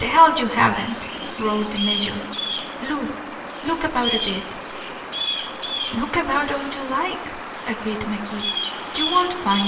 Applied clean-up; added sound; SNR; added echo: none; Bird vocalization, bird call, bird song; 5 dB; reverberation time 1.1 s.